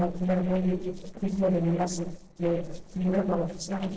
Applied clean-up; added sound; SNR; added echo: neural separator model SepFormer DNS4.